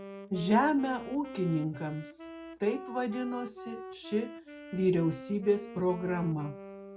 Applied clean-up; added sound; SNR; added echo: none; Wind instrument, woodwind instrument; 13 dB; none.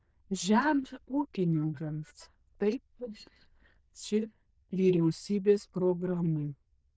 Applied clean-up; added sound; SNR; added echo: neural diffusion model UNIVERSE++.